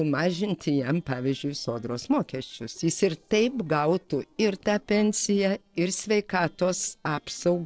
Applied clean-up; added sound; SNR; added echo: neural separator model SepFormer DNS4.